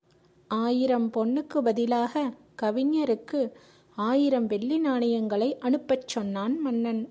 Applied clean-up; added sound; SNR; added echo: none; none; none; none.